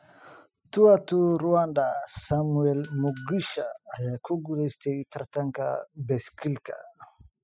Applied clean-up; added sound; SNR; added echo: classical method spectral subtraction.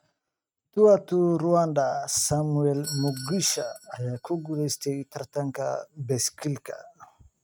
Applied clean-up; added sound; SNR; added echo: neural mask model RNNoise.